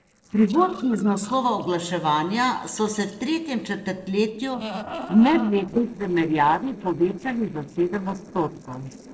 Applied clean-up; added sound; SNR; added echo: neural separator model SepFormer DNS4.